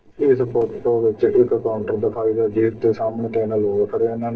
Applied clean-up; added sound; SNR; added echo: neural separator model SepFormer DNS4.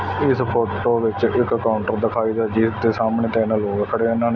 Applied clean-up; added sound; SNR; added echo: none; none; none; none.